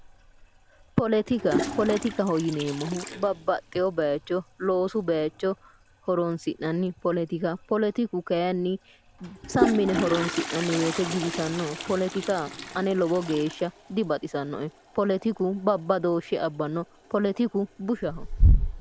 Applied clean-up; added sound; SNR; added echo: none; Toilet flush; 5 dB; none.